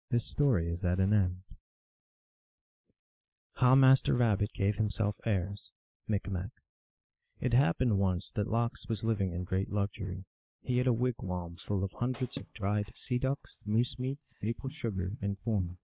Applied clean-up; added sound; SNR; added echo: neural mask model DeepFilterNet 3.